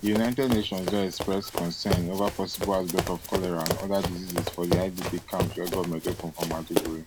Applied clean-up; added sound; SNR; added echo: none; Run; 3 dB; none.